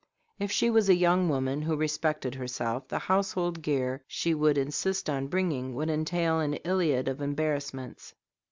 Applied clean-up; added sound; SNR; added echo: none; none; none; none.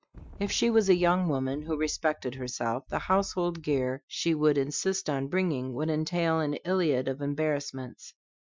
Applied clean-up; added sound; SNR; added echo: classical method Wiener filter.